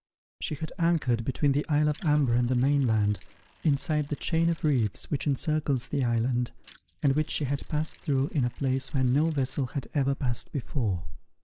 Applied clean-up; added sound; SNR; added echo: neural mask model Resemble Enhance denoiser.